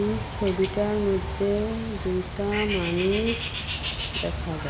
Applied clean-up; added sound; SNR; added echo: none; Bird; 3 dB; none.